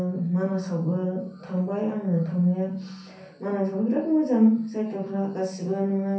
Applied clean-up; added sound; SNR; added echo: none; none; none; reverberation time 0.6 s.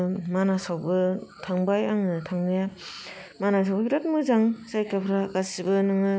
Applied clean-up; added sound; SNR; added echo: none; none; none; none.